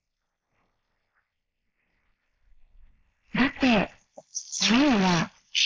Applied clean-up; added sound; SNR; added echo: neural mask model Resemble Enhance denoiser.